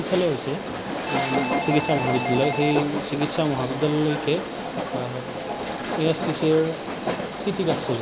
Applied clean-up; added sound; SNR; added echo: none; Train + Doorbell; 3 dB; none.